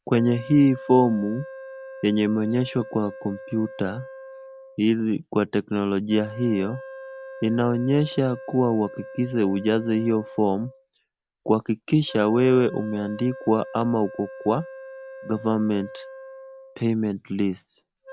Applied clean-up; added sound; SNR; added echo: none; Wind instrument, woodwind instrument; 17 dB; none.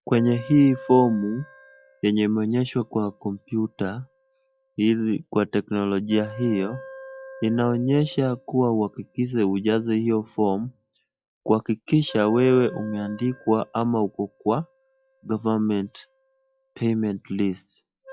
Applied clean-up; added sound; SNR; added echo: classical method log-MMSE.